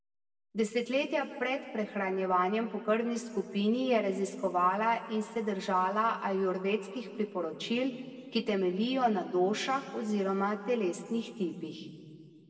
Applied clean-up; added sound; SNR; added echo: none; none; none; reverberation time 1.9 s.